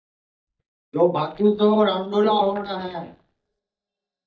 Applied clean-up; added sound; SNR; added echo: neural mask model DeepFilterNet 3.